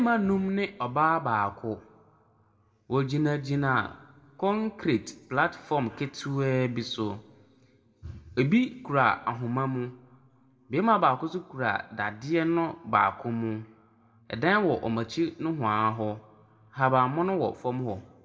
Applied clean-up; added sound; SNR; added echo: none; none; none; reverberation time 0.9 s.